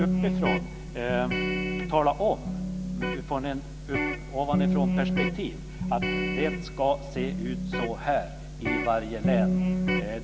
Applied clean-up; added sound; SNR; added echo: none; Electric guitar; -1 dB; none.